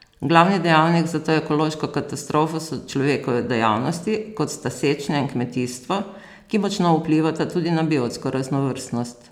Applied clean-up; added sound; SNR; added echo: none; none; none; none.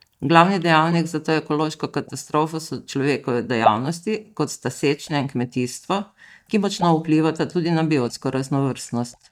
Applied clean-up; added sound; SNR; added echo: neural mask model DeepFilterNet 3.